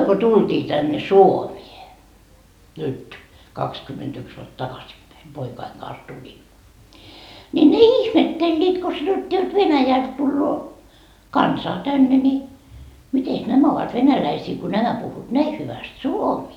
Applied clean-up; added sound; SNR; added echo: none; none; none; none.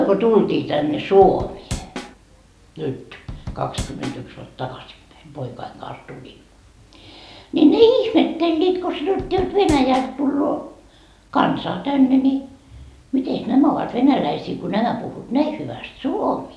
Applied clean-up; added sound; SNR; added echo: none; Drum / Drum kit; 10 dB; none.